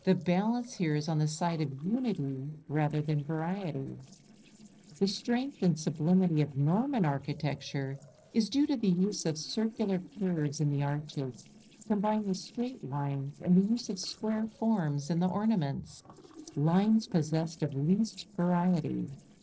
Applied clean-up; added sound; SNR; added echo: neural separator model SepFormer DNS4.